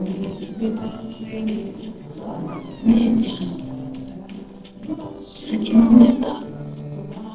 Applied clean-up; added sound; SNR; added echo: neural separator model SepFormer DNS4.